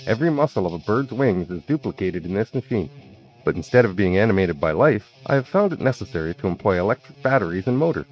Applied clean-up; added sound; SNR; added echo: neural mask model RNNoise.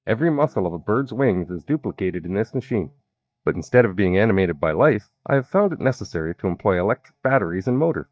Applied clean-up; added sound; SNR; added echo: neural mask model DeepFilterNet 3.